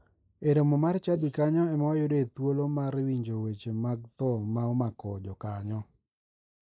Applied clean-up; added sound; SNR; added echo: neural mask model Resemble Enhance denoiser.